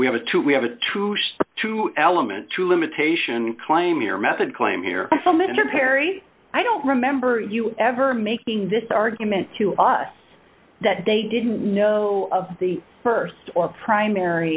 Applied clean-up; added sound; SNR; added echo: none; none; none; none.